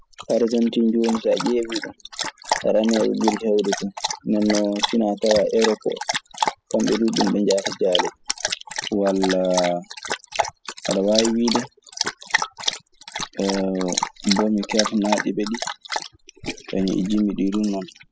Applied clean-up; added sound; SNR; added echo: classical method spectral subtraction.